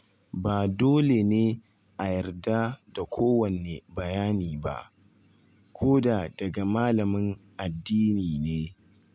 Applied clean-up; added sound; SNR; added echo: none; none; none; none.